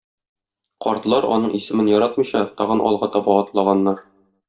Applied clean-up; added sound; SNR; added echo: none; none; none; reverberation time 0.4 s.